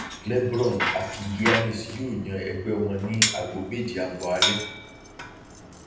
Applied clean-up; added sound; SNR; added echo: none; Bicycle; 2 dB; reverberation time 0.8 s.